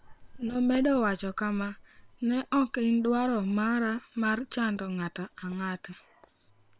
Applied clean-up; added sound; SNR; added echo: neural separator model SepFormer WHAM!.